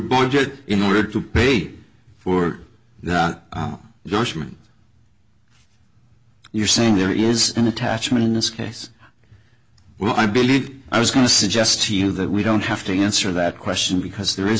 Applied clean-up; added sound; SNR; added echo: none; none; none; none.